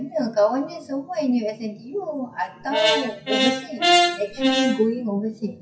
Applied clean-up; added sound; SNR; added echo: classical method WPE with log-MMSE.